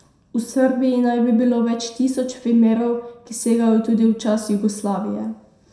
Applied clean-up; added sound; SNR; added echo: none; none; none; reverberation time 0.5 s.